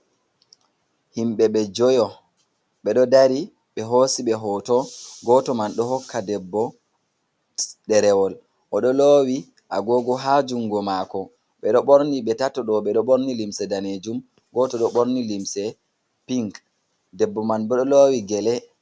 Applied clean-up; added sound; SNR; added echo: none; none; none; none.